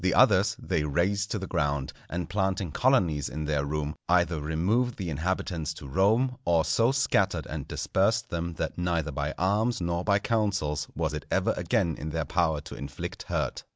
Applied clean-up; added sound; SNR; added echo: none; none; none; none.